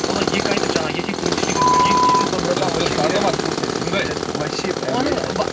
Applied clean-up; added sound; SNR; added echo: none; Tools; 0 dB; reverberation time 0.4 s.